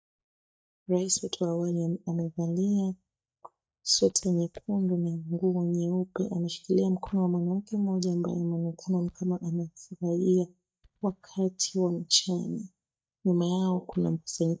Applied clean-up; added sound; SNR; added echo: neural mask model DeepFilterNet 3.